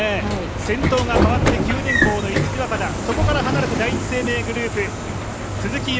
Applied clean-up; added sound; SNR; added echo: none; Sliding door / Train; -2 dB; none.